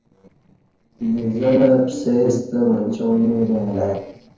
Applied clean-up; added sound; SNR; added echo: neural separator model SepFormer DNS4.